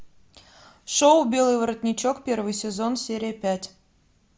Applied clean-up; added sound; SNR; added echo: none; none; none; none.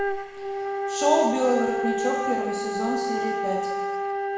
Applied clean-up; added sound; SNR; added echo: none; Wind instrument, woodwind instrument; 0 dB; reverberation time 1.1 s.